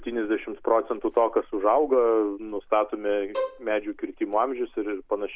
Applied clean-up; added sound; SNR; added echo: none; Bowed string instrument; 10 dB; none.